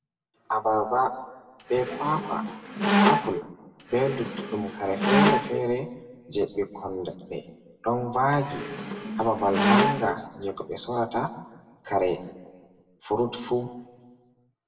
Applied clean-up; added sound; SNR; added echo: none; Squeak; -3 dB; reverberation time 1.0 s.